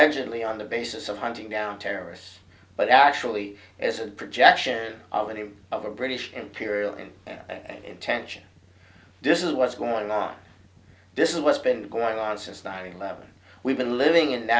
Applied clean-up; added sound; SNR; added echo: none; none; none; none.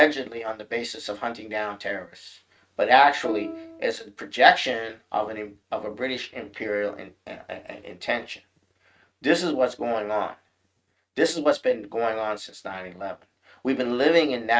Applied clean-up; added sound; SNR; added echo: neural mask model RNNoise.